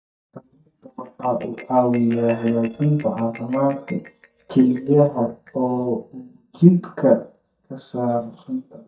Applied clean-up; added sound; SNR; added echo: neural mask model DeepFilterNet 3.